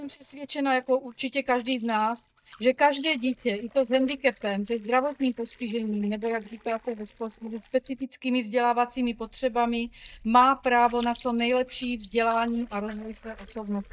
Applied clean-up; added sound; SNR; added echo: neural mask model DeepFilterNet 3.